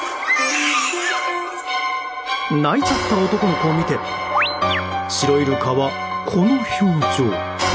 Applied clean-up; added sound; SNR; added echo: none; none; none; none.